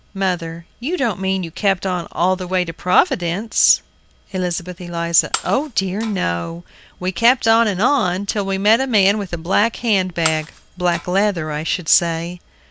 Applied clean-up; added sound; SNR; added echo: none; Shatter; 14 dB; none.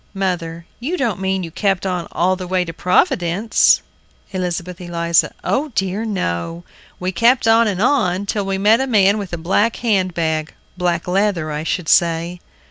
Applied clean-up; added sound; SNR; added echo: none; none; none; none.